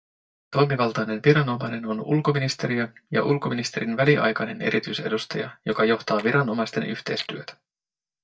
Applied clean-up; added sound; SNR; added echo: neural mask model DeepFilterNet 3.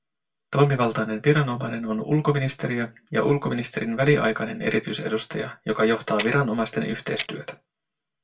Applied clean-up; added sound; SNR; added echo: none; Clock; 10 dB; reverberation time 0.2 s.